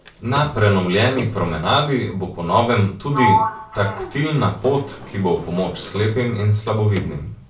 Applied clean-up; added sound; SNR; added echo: none; Sliding door; 9 dB; reverberation time 0.3 s.